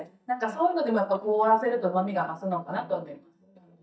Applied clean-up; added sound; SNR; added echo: neural mask model DeepFilterNet 3.